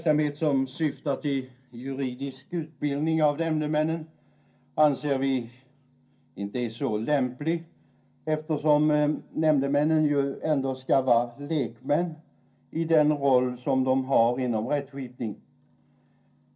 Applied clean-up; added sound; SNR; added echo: none; none; none; reverberation time 0.3 s.